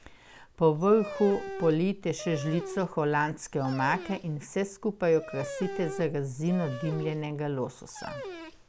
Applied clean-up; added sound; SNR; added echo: none; Dog; 12 dB; none.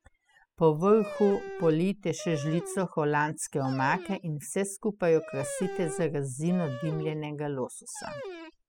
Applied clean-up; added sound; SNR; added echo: classical method spectral subtraction.